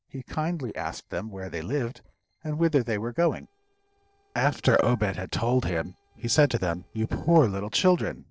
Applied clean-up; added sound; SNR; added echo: neural separator model SepFormer DNS4.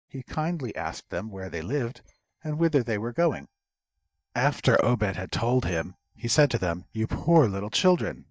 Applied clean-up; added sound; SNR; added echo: neural mask model DeepFilterNet 3.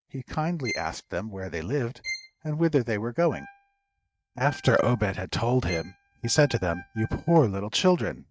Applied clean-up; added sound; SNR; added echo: neural mask model RNNoise.